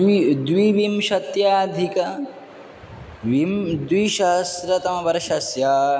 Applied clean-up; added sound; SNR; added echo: none; none; none; none.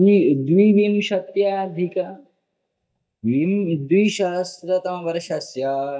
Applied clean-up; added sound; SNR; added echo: neural mask model DeepFilterNet 3.